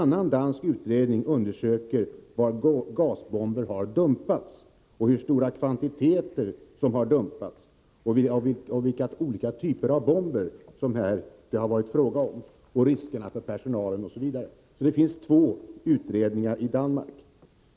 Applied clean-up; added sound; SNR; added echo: none; none; none; none.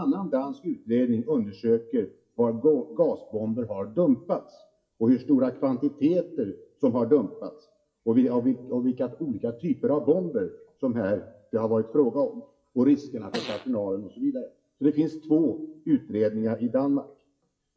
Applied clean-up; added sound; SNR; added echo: classical method WPE with log-MMSE.